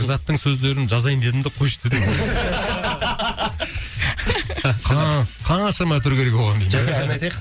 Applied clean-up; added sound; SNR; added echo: none; none; none; none.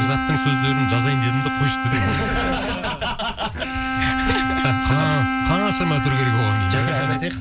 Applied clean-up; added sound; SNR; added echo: none; Bowed string instrument; 2 dB; none.